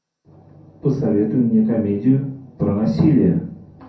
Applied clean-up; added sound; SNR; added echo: none; none; none; reverberation time 0.5 s.